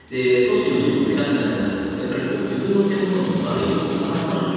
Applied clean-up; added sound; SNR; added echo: none; Snare drum; 16 dB; reverberation time 2.1 s.